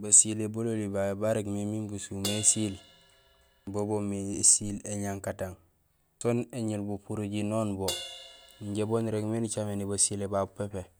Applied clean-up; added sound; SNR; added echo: none; Crash cymbal; 18 dB; none.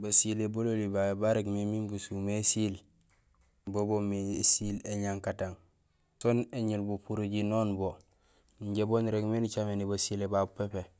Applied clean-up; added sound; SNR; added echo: none; none; none; none.